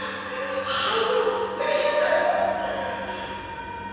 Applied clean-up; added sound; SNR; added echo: none; none; none; reverberation time 2.1 s.